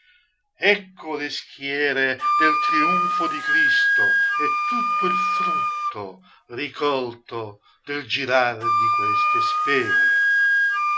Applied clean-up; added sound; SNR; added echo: none; Wind instrument, woodwind instrument; -5 dB; none.